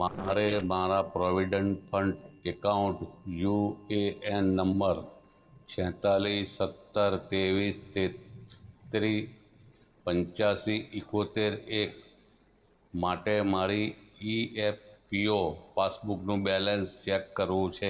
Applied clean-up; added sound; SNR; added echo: neural separator model SepFormer DNS4.